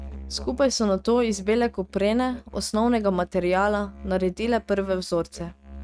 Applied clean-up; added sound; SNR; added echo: neural mask model RNNoise.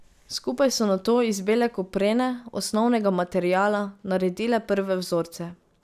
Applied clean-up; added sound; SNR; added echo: none; none; none; none.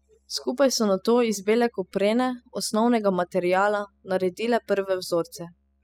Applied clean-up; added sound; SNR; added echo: classical method spectral subtraction.